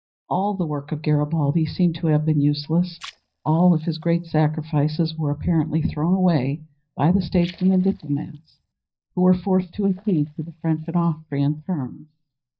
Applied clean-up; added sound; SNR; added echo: neural mask model DeepFilterNet 3.